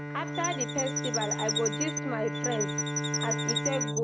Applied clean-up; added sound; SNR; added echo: none; Chirp, tweet + Bowed string instrument; -3 dB; none.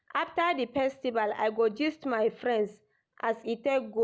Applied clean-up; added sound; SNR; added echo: none; none; none; none.